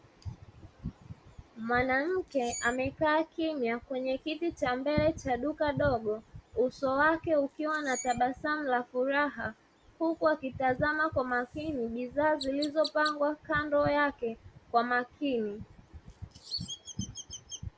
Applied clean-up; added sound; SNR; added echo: none; Chirp, tweet; 19 dB; none.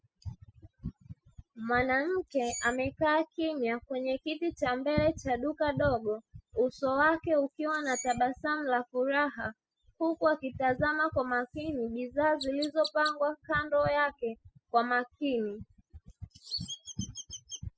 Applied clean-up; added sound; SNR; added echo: classical method spectral subtraction.